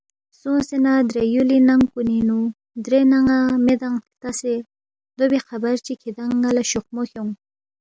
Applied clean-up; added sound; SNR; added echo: none; none; none; none.